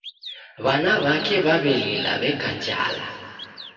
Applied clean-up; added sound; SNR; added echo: none; Bird vocalization, bird call, bird song; 17 dB; reverberation time 2.3 s.